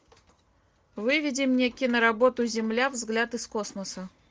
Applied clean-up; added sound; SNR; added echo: none; none; none; none.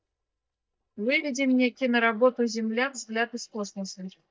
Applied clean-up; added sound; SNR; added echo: neural mask model DeepFilterNet 3.